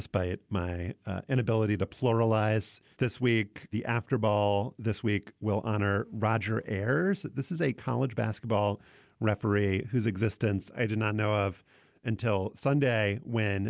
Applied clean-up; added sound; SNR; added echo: none; none; none; none.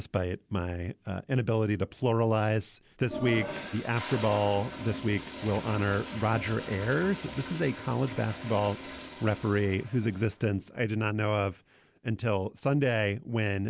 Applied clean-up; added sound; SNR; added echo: none; Toilet flush; 14 dB; none.